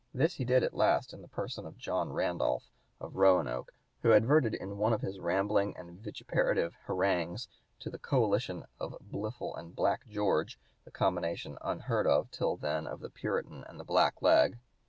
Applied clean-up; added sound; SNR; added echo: none; none; none; none.